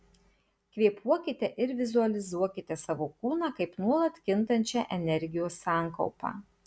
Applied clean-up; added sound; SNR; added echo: none; none; none; none.